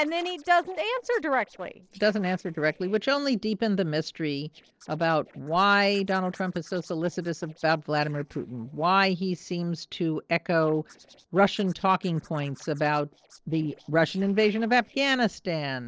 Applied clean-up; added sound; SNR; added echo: neural separator model SepFormer DNS4.